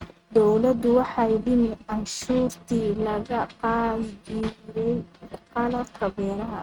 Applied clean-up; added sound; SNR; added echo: neural mask model RNNoise.